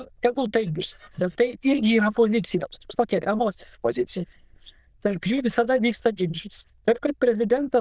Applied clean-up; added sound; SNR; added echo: neural diffusion model UNIVERSE++.